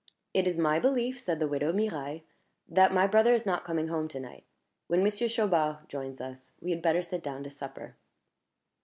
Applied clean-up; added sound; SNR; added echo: none; none; none; none.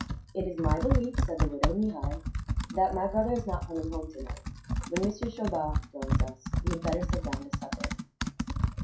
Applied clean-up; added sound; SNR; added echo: classical method WPE with log-MMSE.